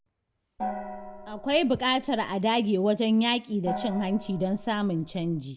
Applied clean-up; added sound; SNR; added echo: none; Gong; 11 dB; none.